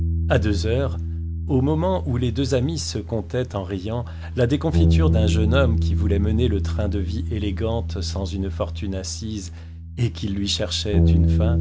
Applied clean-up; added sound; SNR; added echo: none; Bass guitar; -2 dB; none.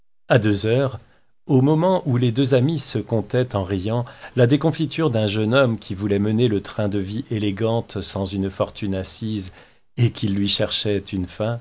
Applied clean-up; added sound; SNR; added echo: none; none; none; none.